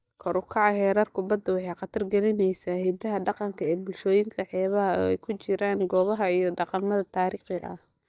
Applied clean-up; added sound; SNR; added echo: neural mask model DeepFilterNet 3.